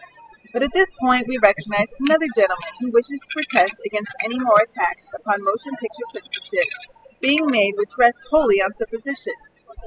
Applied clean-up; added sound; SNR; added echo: classical method spectral subtraction.